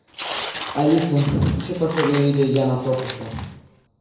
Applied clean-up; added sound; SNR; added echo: none; Tearing; 12 dB; reverberation time 0.9 s.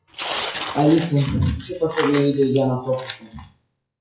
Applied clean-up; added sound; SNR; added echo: classical method WPE with log-MMSE.